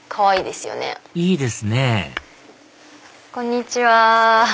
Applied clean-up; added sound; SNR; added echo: none; Tap / Hammer; 19 dB; none.